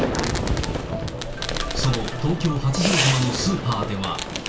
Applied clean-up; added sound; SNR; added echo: none; Fireworks; 2 dB; reverberation time 0.2 s.